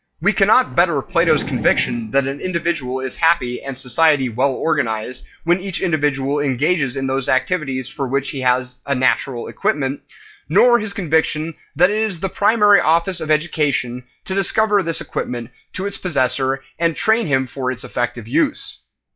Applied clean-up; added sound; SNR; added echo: classical method log-MMSE.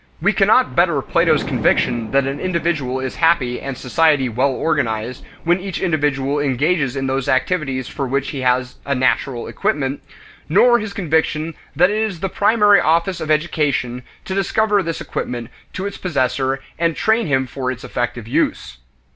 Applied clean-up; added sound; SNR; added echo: none; Thunder; 19 dB; none.